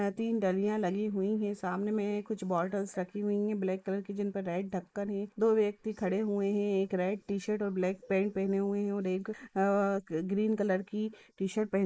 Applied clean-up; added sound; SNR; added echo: neural mask model Resemble Enhance denoiser.